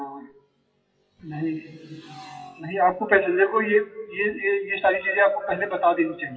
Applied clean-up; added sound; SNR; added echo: classical method WPE with log-MMSE.